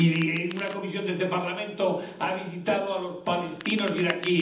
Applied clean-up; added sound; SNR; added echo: none; Domestic sounds, home sounds; 16 dB; reverberation time 0.8 s.